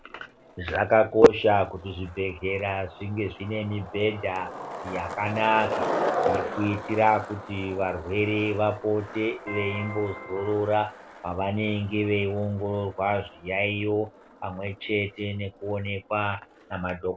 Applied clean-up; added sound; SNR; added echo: none; Skateboard + Electric guitar; 10 dB; none.